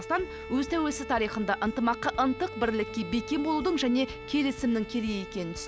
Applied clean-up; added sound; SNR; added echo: none; Bowed string instrument; 13 dB; none.